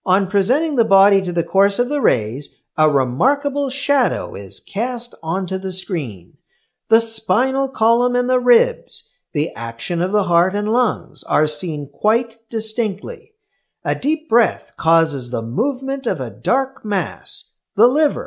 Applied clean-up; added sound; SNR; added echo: none; none; none; none.